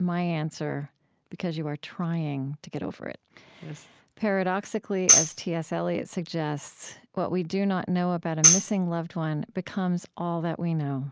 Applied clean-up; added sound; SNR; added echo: none; Tambourine; -4 dB; none.